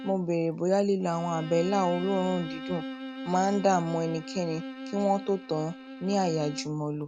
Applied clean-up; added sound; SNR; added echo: none; Bowed string instrument; 12 dB; none.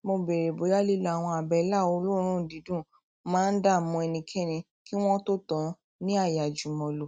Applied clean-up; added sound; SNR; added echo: none; none; none; none.